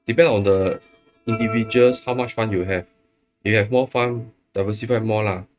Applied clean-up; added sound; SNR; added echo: neural mask model RNNoise.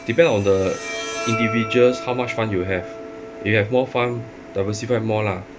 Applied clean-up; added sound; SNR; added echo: none; Bowed string instrument; 11 dB; none.